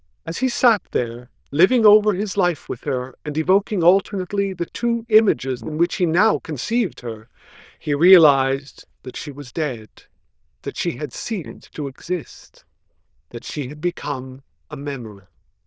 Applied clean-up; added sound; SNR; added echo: neural diffusion model UNIVERSE++.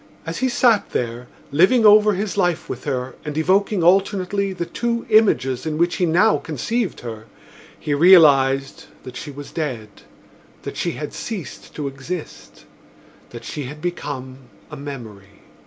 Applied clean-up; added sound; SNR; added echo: none; none; none; none.